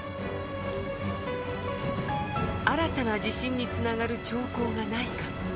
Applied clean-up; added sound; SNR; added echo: none; none; none; none.